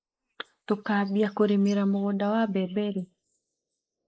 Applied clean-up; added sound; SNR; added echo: neural mask model Resemble Enhance denoiser.